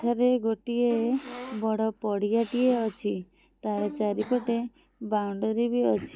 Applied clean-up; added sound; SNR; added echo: none; Cough + Bowed string instrument; 17 dB; none.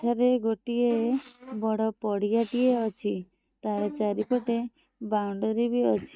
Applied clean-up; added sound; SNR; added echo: neural mask model RNNoise.